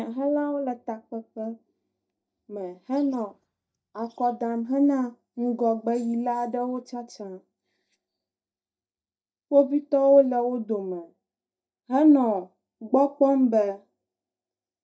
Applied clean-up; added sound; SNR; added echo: neural mask model DeepFilterNet 3.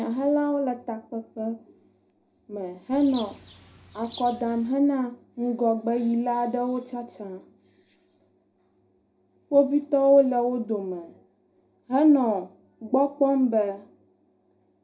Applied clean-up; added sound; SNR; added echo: none; Bird; 19 dB; reverberation time 0.5 s.